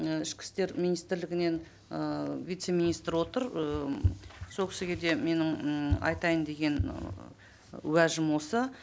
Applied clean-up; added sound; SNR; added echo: none; none; none; none.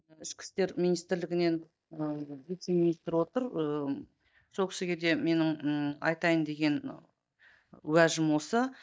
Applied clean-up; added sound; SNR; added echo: neural mask model DeepFilterNet 3.